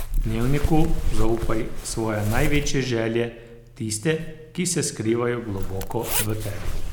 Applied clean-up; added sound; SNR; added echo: none; Zipper (clothing); -1 dB; none.